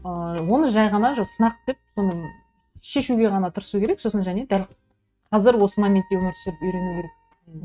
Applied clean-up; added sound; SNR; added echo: neural mask model RNNoise.